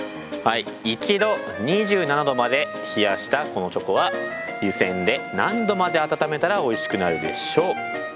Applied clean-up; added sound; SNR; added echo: none; none; none; none.